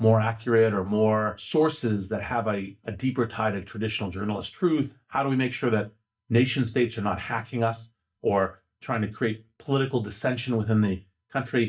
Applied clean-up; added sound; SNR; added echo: neural mask model DeepFilterNet 3.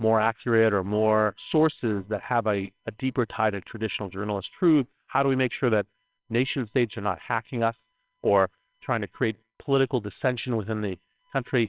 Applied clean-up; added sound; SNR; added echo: neural separator model SepFormer WHAMR!.